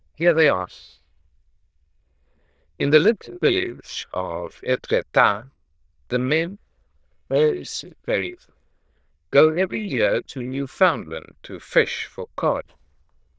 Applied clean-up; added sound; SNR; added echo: neural diffusion model UNIVERSE++.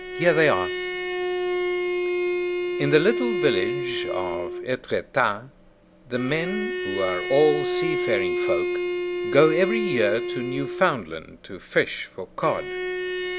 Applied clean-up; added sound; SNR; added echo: none; Bowed string instrument; 2 dB; none.